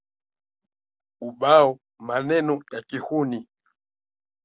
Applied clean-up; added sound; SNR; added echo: none; none; none; none.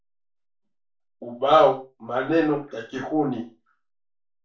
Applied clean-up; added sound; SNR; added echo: none; none; none; reverberation time 0.3 s.